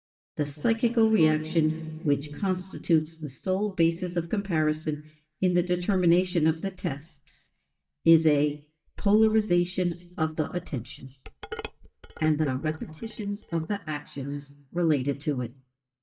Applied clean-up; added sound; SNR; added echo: neural mask model DeepFilterNet 3.